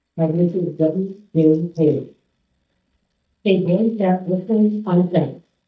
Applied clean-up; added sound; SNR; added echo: neural mask model DeepFilterNet 3.